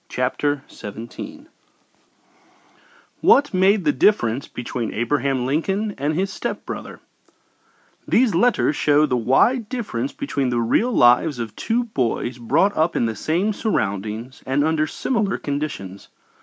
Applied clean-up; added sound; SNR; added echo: none; none; none; none.